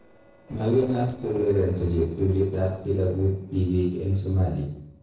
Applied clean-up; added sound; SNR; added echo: neural separator model SepFormer DNS4.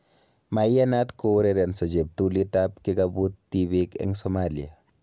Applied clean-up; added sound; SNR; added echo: none; none; none; none.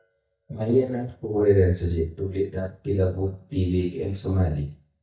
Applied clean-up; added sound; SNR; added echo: neural mask model DeepFilterNet 3.